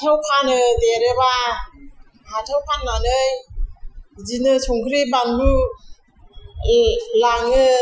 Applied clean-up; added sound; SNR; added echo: classical method Wiener filter.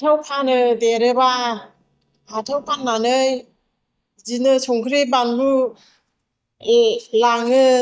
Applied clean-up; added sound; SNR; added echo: neural mask model DeepFilterNet 3.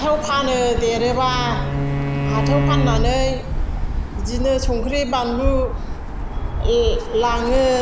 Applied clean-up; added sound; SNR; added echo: none; Bird + Bowed string instrument; 0 dB; none.